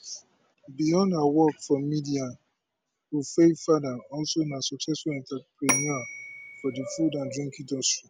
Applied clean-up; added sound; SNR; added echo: none; Bell / Telephone; 6 dB; none.